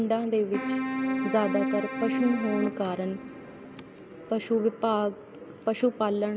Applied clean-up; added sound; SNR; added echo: none; Keyboard (musical); 3 dB; none.